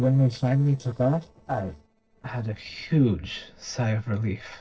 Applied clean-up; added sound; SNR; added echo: neural separator model SepFormer DNS4.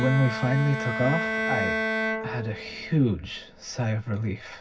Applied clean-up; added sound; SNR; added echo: none; Bowed string instrument; 4 dB; reverberation time 0.4 s.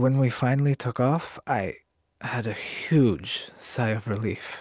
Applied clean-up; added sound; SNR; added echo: none; none; none; none.